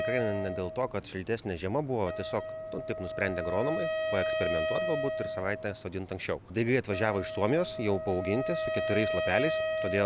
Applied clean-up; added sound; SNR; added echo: none; Wind instrument, woodwind instrument; 2 dB; none.